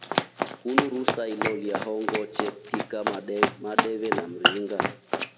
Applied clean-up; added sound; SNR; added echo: none; Run; -3 dB; none.